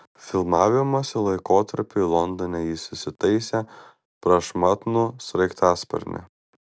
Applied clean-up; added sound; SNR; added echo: none; none; none; none.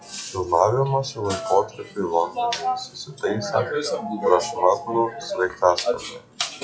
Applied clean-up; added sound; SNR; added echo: classical method WPE with log-MMSE.